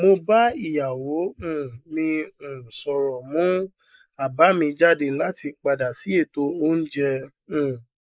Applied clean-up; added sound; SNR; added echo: neural mask model Resemble Enhance denoiser.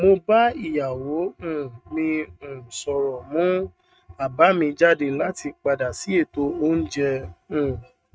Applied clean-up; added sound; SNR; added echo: neural mask model RNNoise.